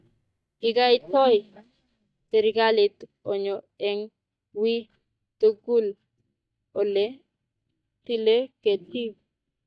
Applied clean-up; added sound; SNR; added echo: neural mask model DeepFilterNet 3.